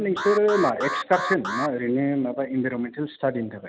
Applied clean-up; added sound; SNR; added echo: none; Alarm; 6 dB; none.